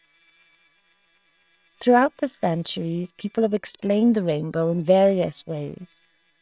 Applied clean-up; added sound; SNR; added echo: neural separator model SepFormer WHAM!.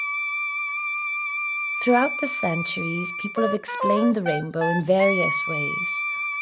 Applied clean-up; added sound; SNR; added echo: none; Wind instrument, woodwind instrument; 1 dB; none.